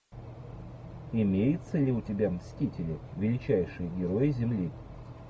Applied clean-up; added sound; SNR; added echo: none; none; none; none.